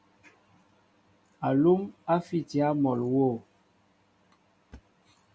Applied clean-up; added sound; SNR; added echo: none; none; none; none.